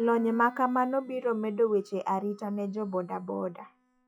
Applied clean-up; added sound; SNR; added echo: classical method log-MMSE.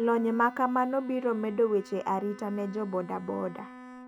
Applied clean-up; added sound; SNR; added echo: none; Bowed string instrument; 19 dB; none.